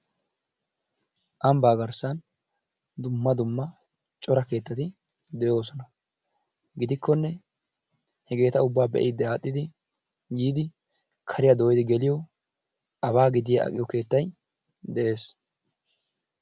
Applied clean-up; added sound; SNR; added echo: none; none; none; none.